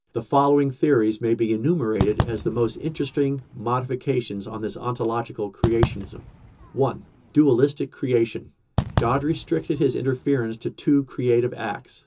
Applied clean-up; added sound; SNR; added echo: none; Fireworks; 7 dB; reverberation time 0.2 s.